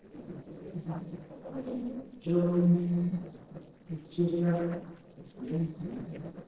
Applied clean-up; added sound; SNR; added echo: neural separator model SepFormer DNS4.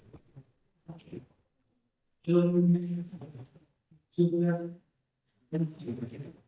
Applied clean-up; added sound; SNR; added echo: neural mask model DeepFilterNet 3.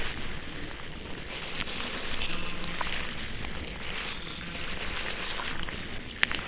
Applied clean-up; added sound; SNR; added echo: neural separator model SepFormer WHAMR!.